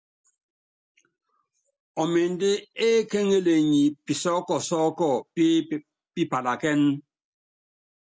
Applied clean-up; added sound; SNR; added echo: none; none; none; none.